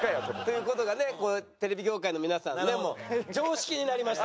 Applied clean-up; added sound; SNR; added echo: none; none; none; none.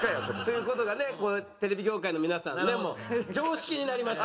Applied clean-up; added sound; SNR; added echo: none; none; none; reverberation time 0.7 s.